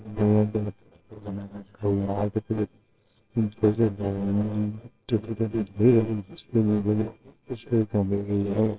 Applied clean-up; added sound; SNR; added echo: neural separator model SepFormer WHAMR!.